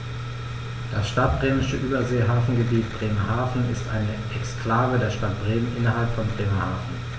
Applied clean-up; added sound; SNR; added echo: none; none; none; none.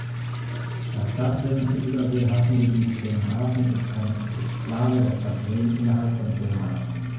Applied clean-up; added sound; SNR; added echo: none; Toilet flush; 19 dB; reverberation time 0.9 s.